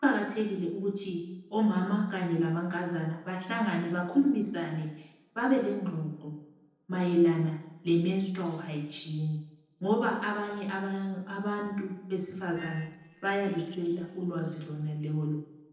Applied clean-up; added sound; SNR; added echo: neural separator model SepFormer DNS4.